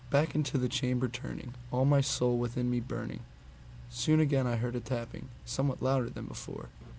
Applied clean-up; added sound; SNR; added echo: none; Engine; 19 dB; none.